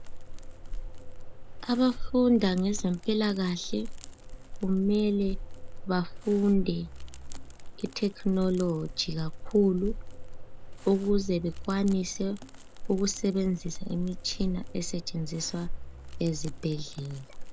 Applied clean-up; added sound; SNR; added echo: none; Crackle; 6 dB; none.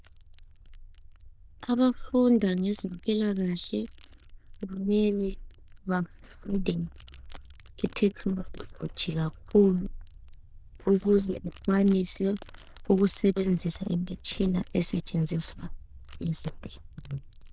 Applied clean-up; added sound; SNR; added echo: neural diffusion model UNIVERSE++.